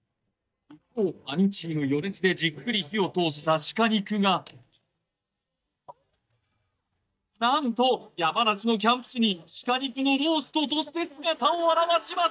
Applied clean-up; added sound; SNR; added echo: neural mask model DeepFilterNet 3.